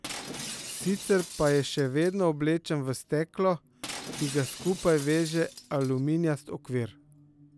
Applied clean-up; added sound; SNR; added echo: none; Shatter; 14 dB; none.